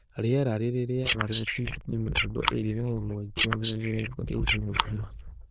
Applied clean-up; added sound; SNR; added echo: neural diffusion model UNIVERSE++.